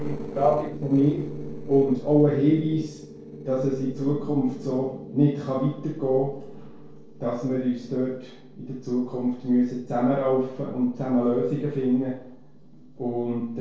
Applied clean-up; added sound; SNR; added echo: neural separator model SepFormer DNS4.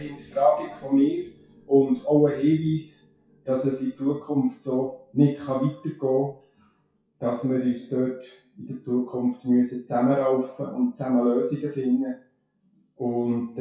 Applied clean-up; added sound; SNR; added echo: classical method WPE with log-MMSE.